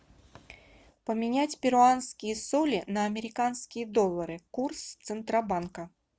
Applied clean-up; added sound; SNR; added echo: none; none; none; none.